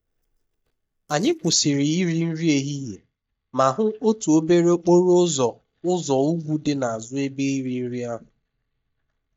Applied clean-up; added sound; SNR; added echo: neural mask model DeepFilterNet 3.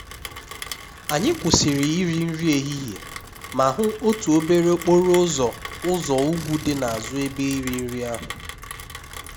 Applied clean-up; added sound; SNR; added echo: none; Drill + Rain; 13 dB; none.